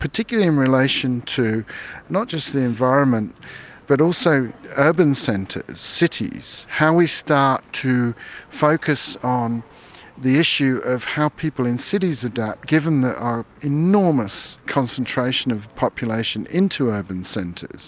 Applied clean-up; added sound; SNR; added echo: none; none; none; none.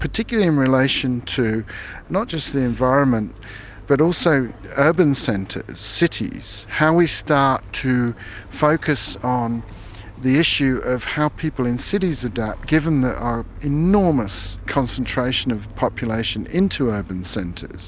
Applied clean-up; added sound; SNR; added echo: none; Engine starting / Motor vehicle (road); 16 dB; none.